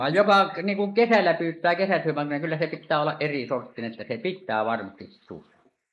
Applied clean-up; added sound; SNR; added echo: neural mask model Resemble Enhance denoiser.